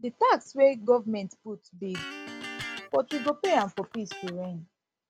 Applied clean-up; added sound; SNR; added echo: none; Electric guitar; 12 dB; none.